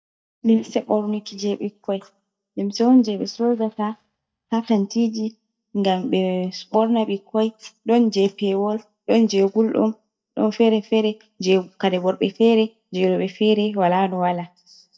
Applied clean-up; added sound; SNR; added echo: neural mask model DeepFilterNet 3.